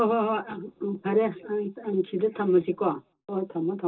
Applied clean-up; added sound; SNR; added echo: none; none; none; reverberation time 0.2 s.